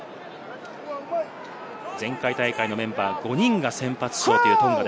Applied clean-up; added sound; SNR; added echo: none; none; none; none.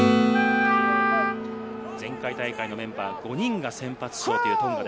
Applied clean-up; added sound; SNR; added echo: none; Acoustic guitar / Strum + Wind instrument, woodwind instrument; -4 dB; none.